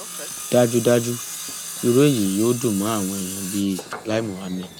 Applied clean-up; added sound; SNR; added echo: none; Tools; 11 dB; none.